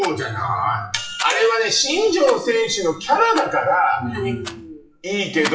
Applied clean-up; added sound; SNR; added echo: classical method WPE with log-MMSE.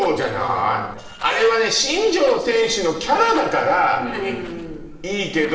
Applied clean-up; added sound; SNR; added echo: neural separator model SepFormer DNS4.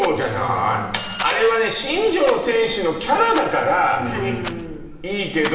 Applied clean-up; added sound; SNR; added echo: none; Rattle; 16 dB; reverberation time 1.1 s.